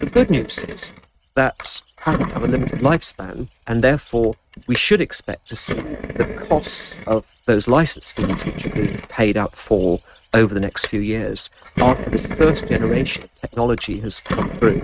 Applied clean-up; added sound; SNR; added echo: neural mask model RNNoise.